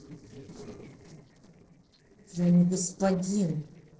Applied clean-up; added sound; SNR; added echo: neural separator model SepFormer DNS4.